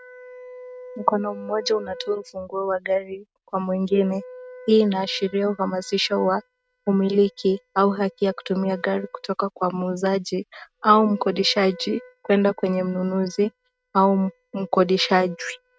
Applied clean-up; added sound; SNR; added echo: neural mask model RNNoise.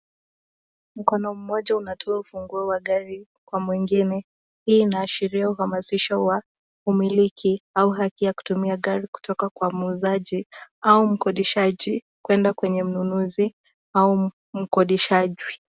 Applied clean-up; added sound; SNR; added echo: none; none; none; none.